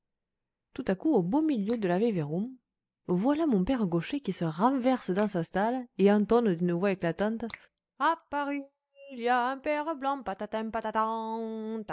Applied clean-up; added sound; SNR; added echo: neural mask model Resemble Enhance denoiser.